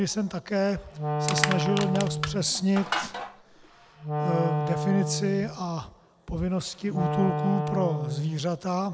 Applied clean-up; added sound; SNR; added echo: none; Wind instrument, woodwind instrument + Crushing; 2 dB; none.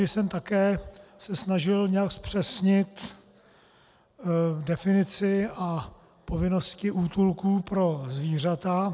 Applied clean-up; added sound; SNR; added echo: none; none; none; none.